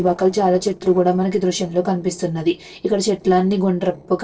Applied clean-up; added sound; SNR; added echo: neural separator model SepFormer DNS4.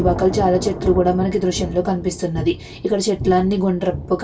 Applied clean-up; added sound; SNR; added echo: none; Thunder / Rain; 9 dB; reverberation time 0.1 s.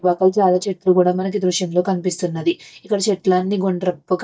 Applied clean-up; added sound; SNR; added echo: neural mask model DeepFilterNet 3.